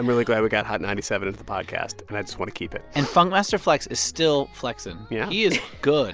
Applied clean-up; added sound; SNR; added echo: none; none; none; none.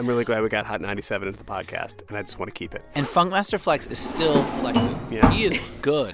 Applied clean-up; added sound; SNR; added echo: none; Drawer open or close; -2 dB; none.